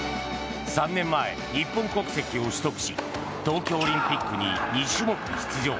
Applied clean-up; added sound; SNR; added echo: none; none; none; none.